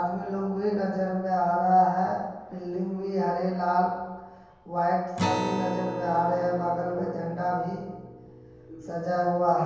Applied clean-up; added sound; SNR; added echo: none; Acoustic guitar; 11 dB; reverberation time 1.2 s.